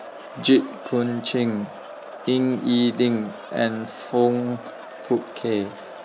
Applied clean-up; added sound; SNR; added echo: none; Crowd; 15 dB; none.